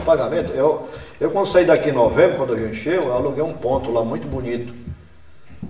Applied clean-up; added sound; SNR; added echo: none; Walk, footsteps; 19 dB; reverberation time 0.8 s.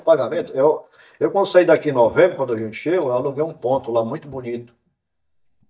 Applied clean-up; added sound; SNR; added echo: neural mask model DeepFilterNet 3.